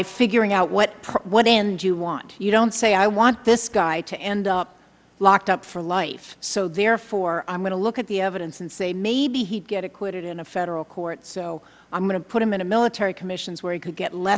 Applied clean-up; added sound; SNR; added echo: none; none; none; none.